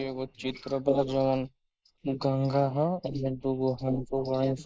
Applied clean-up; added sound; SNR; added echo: neural mask model Resemble Enhance denoiser.